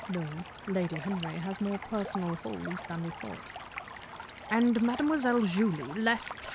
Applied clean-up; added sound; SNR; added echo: none; Stream; 11 dB; none.